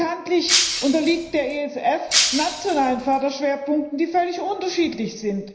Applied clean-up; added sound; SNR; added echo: none; Shatter; 1 dB; reverberation time 0.9 s.